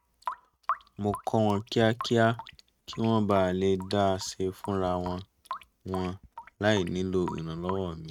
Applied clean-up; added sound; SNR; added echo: neural mask model RNNoise.